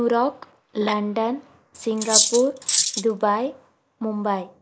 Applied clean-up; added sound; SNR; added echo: neural mask model Resemble Enhance denoiser.